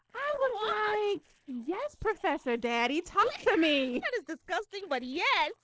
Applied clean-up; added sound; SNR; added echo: neural separator model SepFormer DNS4.